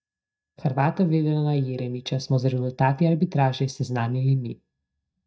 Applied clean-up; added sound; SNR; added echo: neural mask model DeepFilterNet 3.